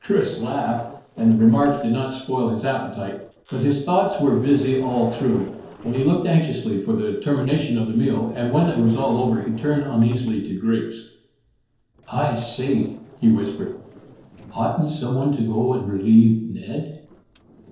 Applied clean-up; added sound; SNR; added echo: neural separator model SepFormer DNS4.